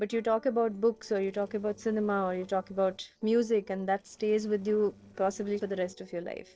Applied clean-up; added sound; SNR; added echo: neural separator model SepFormer DNS4.